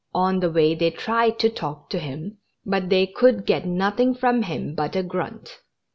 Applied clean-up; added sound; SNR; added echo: none; none; none; none.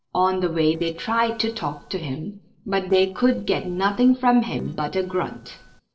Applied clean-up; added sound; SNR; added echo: neural separator model SepFormer DNS4.